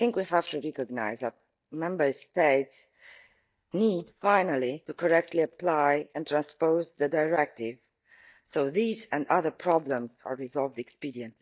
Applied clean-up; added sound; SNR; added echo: neural mask model DeepFilterNet 3.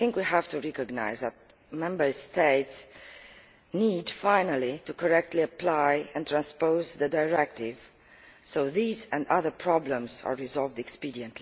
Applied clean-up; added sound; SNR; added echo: none; none; none; none.